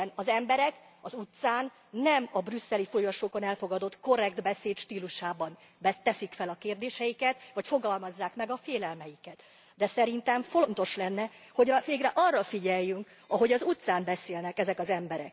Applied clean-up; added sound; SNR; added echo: none; none; none; none.